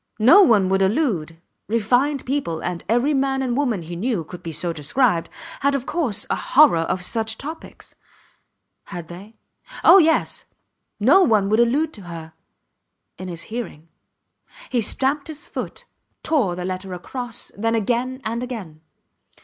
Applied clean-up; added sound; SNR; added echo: none; none; none; none.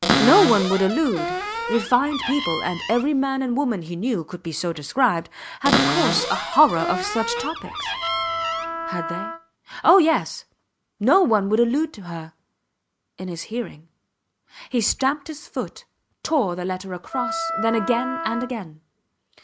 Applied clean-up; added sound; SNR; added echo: none; Cupboard open or close + Wind instrument, woodwind instrument; 2 dB; none.